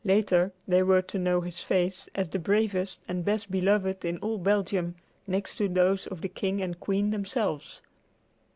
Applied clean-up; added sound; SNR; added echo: none; none; none; none.